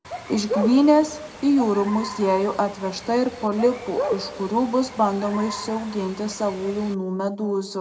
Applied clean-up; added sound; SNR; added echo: none; Bird; 10 dB; reverberation time 0.9 s.